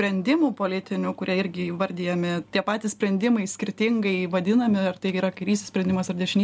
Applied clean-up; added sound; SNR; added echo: none; none; none; none.